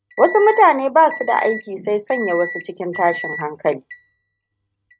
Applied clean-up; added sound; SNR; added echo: neural mask model RNNoise.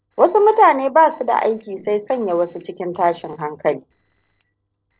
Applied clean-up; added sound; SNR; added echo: neural separator model SepFormer DNS4.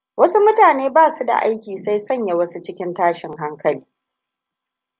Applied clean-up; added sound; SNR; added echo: none; none; none; none.